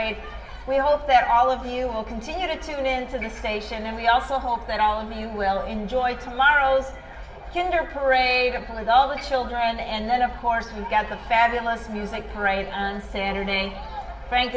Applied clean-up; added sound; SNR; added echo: none; none; none; reverberation time 0.8 s.